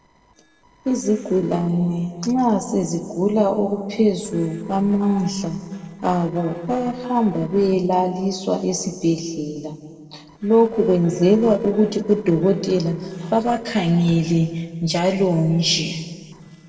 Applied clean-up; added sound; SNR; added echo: neural separator model SepFormer DNS4.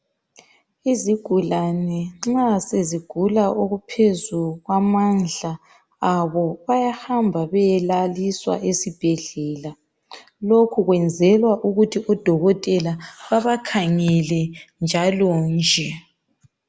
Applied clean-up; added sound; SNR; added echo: none; none; none; none.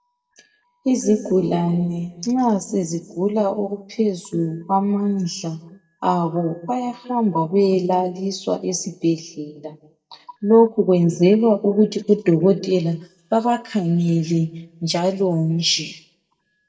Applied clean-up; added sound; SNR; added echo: neural mask model DeepFilterNet 3.